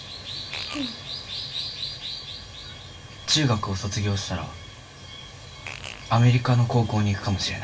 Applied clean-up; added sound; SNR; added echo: none; Fart; 14 dB; reverberation time 0.2 s.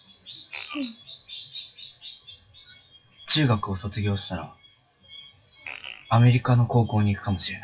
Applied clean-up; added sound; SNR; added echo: classical method WPE with log-MMSE.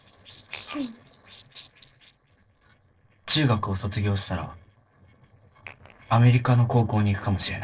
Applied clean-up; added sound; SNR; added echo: neural separator model SepFormer DNS4.